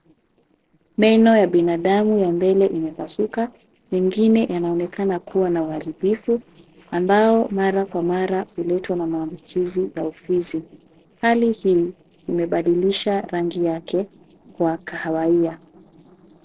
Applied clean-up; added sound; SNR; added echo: neural separator model SepFormer DNS4.